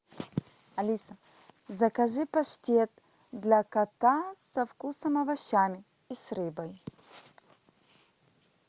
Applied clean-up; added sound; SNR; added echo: none; none; none; none.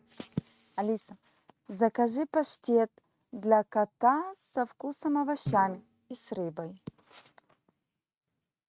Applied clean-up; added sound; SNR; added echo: neural mask model RNNoise.